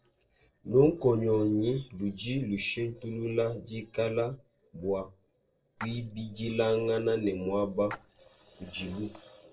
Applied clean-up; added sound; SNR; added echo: neural separator model SepFormer DNS4.